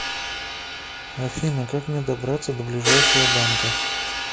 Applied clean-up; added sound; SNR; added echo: none; Hi-hat; -3 dB; none.